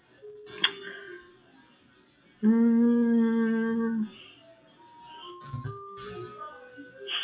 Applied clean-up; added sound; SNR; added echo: classical method WPE with log-MMSE.